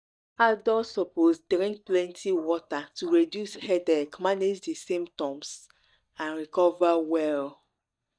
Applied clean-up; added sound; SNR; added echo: neural mask model DeepFilterNet 3.